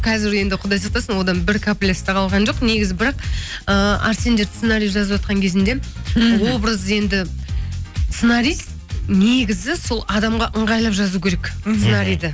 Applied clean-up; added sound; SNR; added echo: none; none; none; none.